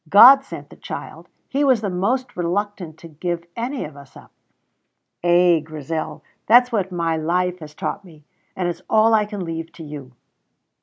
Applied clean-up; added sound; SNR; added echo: none; none; none; none.